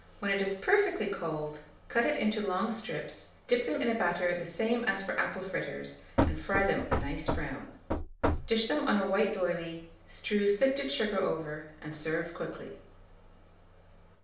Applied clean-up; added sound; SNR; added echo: none; Knock / Wood; 0 dB; reverberation time 0.5 s.